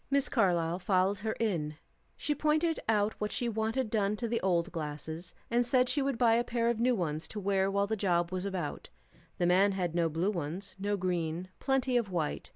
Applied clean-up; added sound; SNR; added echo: none; none; none; none.